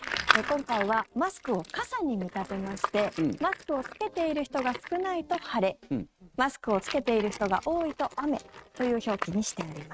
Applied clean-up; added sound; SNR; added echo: neural mask model RNNoise.